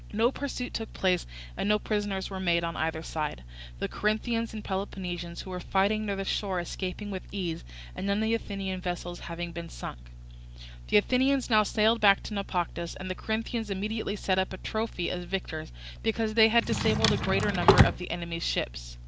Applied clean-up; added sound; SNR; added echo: none; Drawer open or close; -4 dB; none.